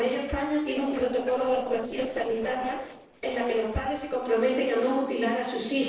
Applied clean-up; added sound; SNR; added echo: neural separator model SepFormer DNS4.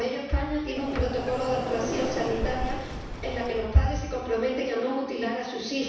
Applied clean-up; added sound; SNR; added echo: none; Sliding door; 8 dB; reverberation time 1.1 s.